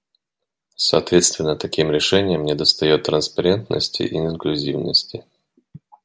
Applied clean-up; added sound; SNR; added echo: none; none; none; none.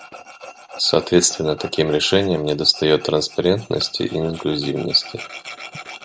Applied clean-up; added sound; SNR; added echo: none; Tools; 18 dB; none.